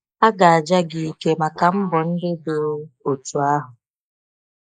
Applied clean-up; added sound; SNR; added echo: neural mask model Resemble Enhance denoiser.